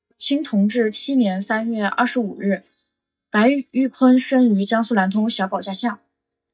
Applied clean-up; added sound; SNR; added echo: neural mask model DeepFilterNet 3.